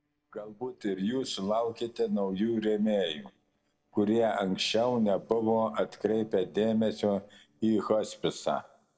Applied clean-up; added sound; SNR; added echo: neural separator model SepFormer DNS4.